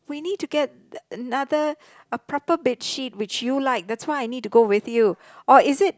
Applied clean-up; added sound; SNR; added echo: none; none; none; none.